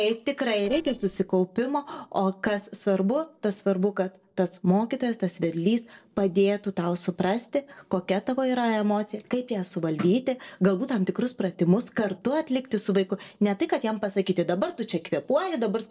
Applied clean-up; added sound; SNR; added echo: neural separator model SepFormer DNS4.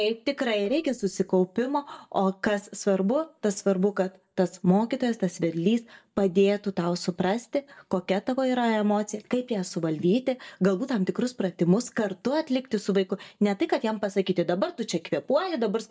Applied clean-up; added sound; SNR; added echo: neural mask model DeepFilterNet 3.